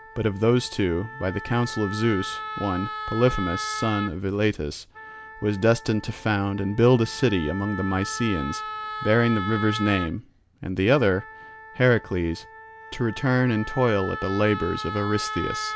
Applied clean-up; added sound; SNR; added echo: none; Wind instrument, woodwind instrument; 10 dB; none.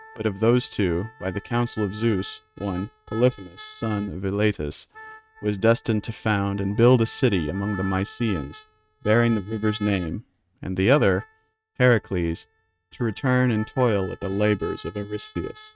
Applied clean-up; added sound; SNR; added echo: neural mask model RNNoise.